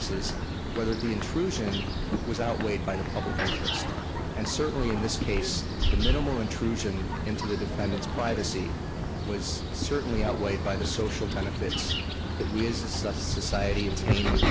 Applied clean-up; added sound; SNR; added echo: none; Bird vocalization, bird call, bird song; -2 dB; none.